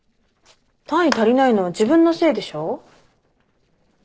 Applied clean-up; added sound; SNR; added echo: neural separator model SepFormer DNS4.